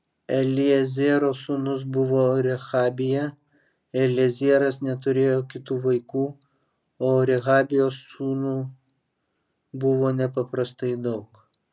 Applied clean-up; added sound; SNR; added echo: none; none; none; none.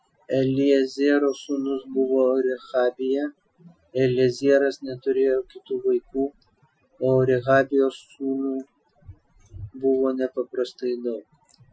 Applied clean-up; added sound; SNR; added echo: classical method Wiener filter.